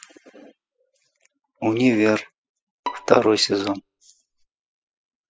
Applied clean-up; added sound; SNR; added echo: classical method spectral subtraction.